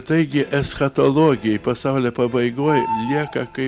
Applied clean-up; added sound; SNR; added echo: none; Bird; 12 dB; none.